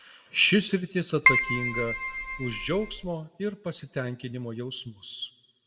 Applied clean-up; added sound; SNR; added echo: none; Keyboard (musical); -3 dB; reverberation time 0.7 s.